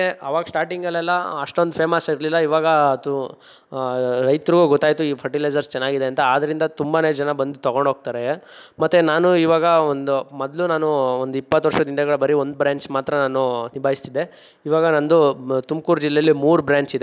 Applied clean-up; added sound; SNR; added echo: none; none; none; none.